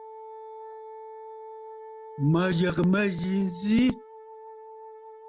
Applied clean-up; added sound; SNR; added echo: none; Wind instrument, woodwind instrument; 15 dB; none.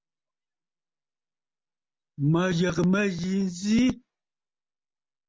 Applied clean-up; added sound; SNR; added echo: none; none; none; none.